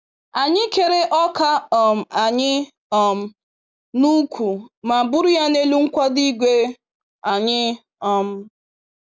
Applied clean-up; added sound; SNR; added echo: none; none; none; none.